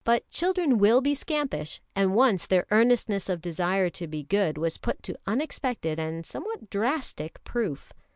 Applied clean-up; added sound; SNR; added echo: none; none; none; none.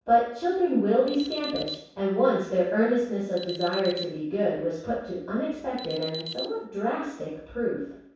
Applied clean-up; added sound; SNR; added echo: none; Alarm; 15 dB; reverberation time 0.7 s.